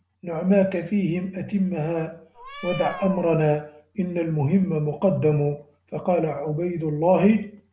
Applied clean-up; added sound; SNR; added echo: none; Meow; 15 dB; none.